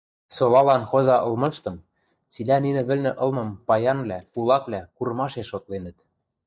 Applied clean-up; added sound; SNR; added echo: neural mask model DeepFilterNet 3.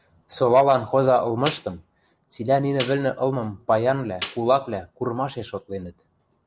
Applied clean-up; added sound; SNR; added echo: none; Snare drum; 15 dB; none.